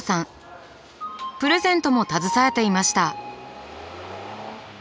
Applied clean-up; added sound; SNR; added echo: none; none; none; none.